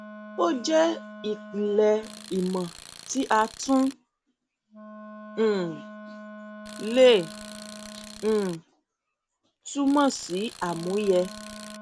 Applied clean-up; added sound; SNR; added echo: none; Tools + Wind instrument, woodwind instrument; 16 dB; none.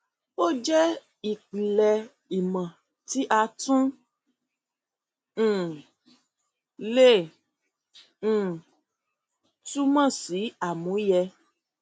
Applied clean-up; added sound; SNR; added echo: none; none; none; none.